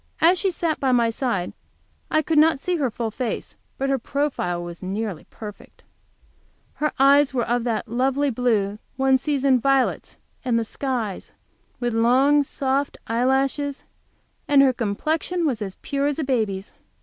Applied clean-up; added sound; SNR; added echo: none; none; none; none.